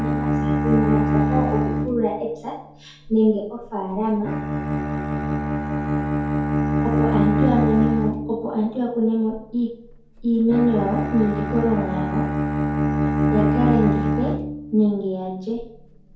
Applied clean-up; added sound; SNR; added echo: none; Bowed string instrument; -1 dB; reverberation time 2.3 s.